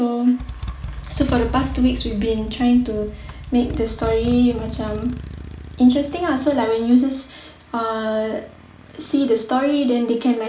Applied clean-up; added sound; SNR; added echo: none; Motorcycle; 11 dB; reverberation time 0.4 s.